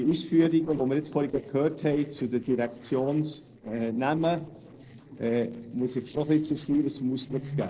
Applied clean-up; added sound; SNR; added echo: neural separator model SepFormer DNS4.